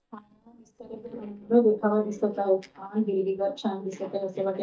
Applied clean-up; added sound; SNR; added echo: neural mask model DeepFilterNet 3.